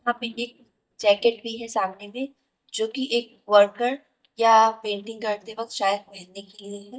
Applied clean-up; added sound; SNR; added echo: neural mask model DeepFilterNet 3.